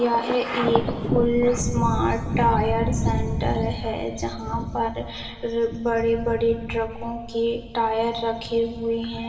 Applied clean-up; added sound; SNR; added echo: none; Thunder; 4 dB; reverberation time 2.4 s.